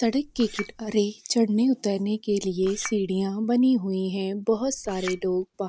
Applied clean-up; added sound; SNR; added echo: none; Chink, clink; 16 dB; none.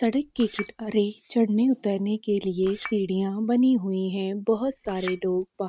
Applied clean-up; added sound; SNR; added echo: neural mask model RNNoise.